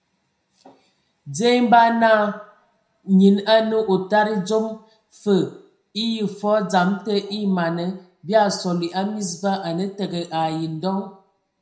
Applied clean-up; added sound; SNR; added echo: none; none; none; reverberation time 0.5 s.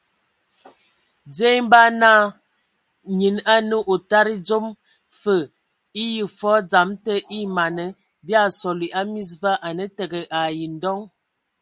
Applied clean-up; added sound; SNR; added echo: none; none; none; none.